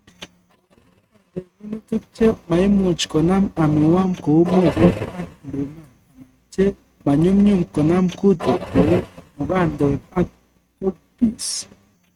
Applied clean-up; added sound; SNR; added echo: neural mask model RNNoise.